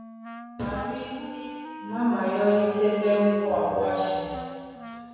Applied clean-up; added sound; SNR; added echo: none; Wind instrument, woodwind instrument; 13 dB; reverberation time 1.9 s.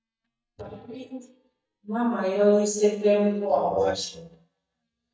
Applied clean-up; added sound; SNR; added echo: neural mask model DeepFilterNet 3.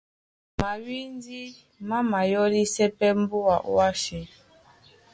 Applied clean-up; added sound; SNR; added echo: none; none; none; none.